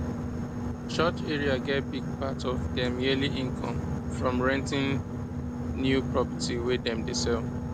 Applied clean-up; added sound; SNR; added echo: none; Boat, Water vehicle; 1 dB; none.